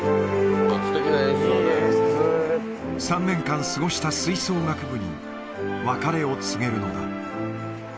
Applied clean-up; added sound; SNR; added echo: none; none; none; none.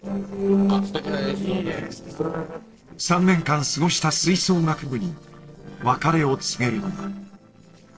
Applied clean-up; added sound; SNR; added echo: neural separator model SepFormer DNS4.